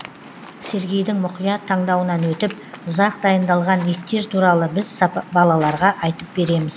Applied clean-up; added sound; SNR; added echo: none; Waves, surf; 19 dB; none.